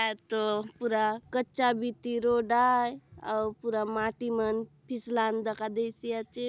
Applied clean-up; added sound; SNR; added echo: none; none; none; none.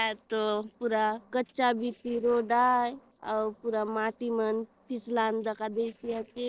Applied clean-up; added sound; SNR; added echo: neural separator model SepFormer DNS4.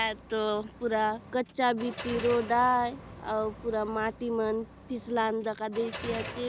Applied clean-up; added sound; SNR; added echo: none; Car; 14 dB; none.